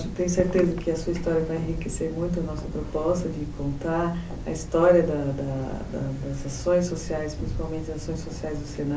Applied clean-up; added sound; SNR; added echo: none; none; none; none.